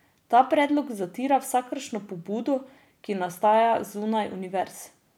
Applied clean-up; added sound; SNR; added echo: none; none; none; none.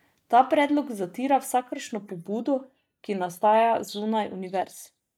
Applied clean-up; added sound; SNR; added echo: neural mask model DeepFilterNet 3.